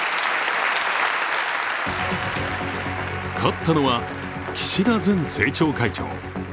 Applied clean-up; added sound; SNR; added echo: none; none; none; none.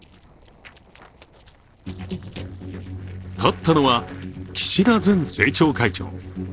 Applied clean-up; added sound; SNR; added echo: neural separator model SepFormer DNS4.